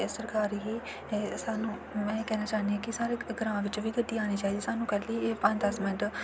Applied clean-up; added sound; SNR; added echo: none; none; none; none.